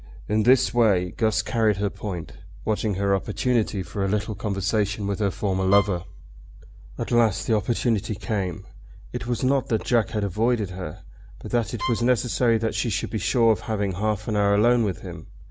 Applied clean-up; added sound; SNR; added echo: none; Bowed string instrument; 13 dB; none.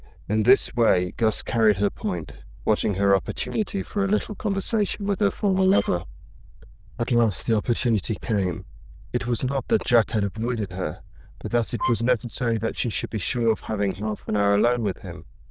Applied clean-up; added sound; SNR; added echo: neural diffusion model UNIVERSE++.